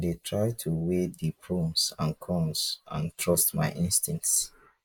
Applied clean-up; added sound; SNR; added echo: neural mask model Resemble Enhance denoiser.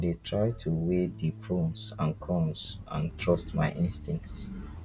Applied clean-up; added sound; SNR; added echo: none; Bass guitar; 16 dB; none.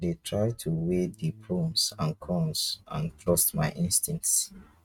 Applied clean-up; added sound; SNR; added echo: neural mask model RNNoise.